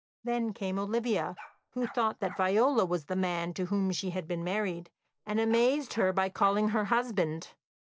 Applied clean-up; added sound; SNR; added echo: none; Bark; 20 dB; none.